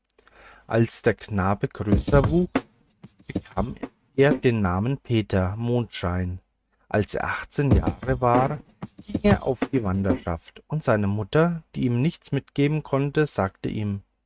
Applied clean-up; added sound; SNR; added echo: neural mask model RNNoise.